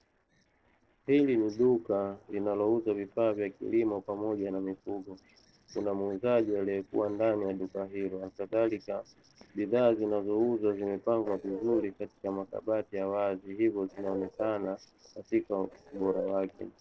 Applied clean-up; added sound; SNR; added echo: neural separator model SepFormer DNS4.